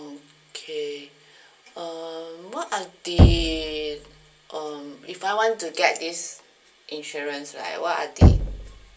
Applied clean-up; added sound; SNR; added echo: none; Knock; -5 dB; reverberation time 0.2 s.